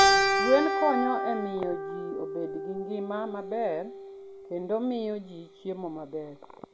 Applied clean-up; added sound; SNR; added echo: none; Keyboard (musical); -1 dB; none.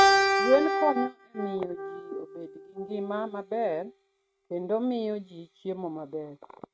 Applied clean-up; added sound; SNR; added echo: neural mask model RNNoise.